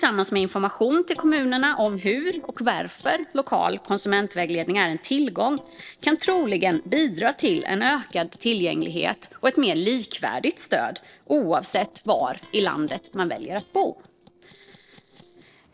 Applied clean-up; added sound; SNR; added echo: neural separator model SepFormer DNS4.